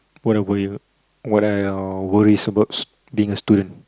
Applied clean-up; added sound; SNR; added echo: none; none; none; none.